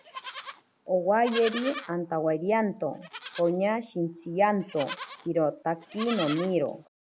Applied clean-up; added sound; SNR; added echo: none; Livestock, farm animals, working animals; 11 dB; none.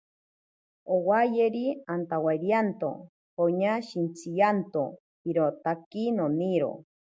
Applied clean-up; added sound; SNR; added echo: none; none; none; none.